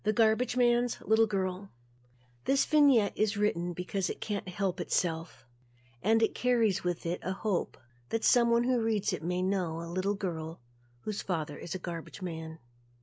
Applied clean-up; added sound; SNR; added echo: none; none; none; none.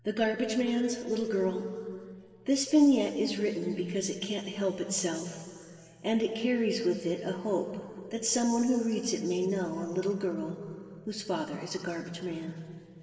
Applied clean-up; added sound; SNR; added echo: none; none; none; reverberation time 2.5 s.